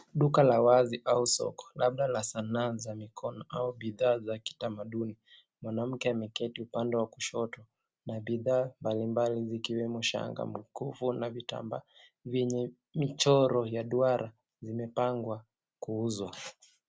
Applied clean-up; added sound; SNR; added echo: none; none; none; none.